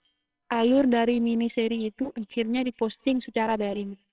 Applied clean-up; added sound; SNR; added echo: neural separator model SepFormer WHAMR!.